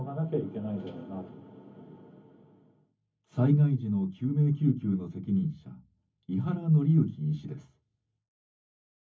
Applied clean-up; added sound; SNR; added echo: none; none; none; reverberation time 0.3 s.